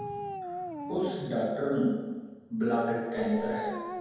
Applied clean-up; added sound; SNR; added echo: none; Dog; 8 dB; reverberation time 1.2 s.